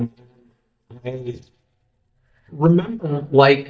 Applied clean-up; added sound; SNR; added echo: neural mask model DeepFilterNet 3.